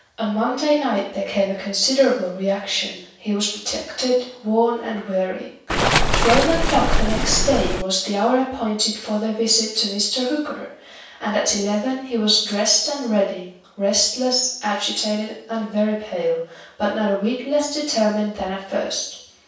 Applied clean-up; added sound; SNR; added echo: none; Waves, surf; -3 dB; reverberation time 0.7 s.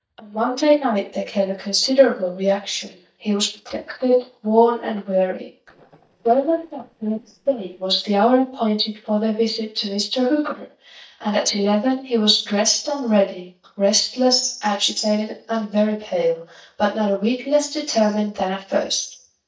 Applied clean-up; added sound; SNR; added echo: neural mask model DeepFilterNet 3.